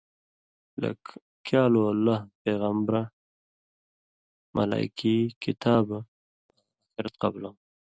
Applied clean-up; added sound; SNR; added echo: none; none; none; none.